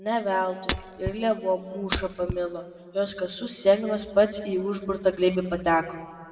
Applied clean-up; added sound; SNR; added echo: none; Shatter; 5 dB; reverberation time 1.6 s.